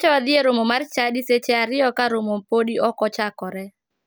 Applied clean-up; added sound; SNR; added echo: none; none; none; none.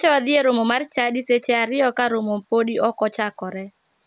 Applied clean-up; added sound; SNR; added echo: none; Cricket; 18 dB; none.